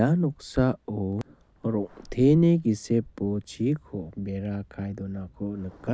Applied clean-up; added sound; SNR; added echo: none; none; none; none.